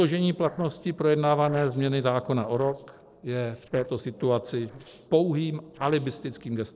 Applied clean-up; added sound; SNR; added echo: neural separator model SepFormer DNS4.